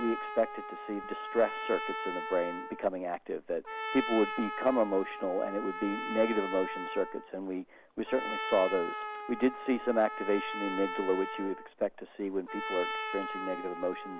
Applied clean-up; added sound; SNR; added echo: none; Trumpet; 7 dB; none.